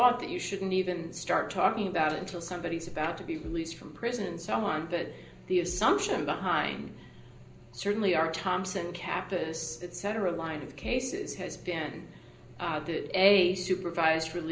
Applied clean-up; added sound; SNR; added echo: none; Bass drum; 13 dB; reverberation time 0.5 s.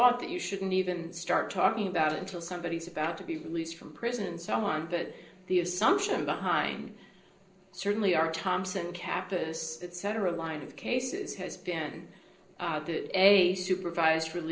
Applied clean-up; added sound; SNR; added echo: neural separator model SepFormer DNS4.